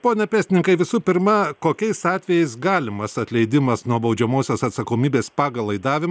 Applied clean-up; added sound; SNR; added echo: none; none; none; none.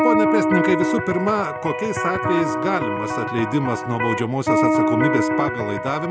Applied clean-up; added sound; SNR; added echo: none; Electric guitar; -2 dB; none.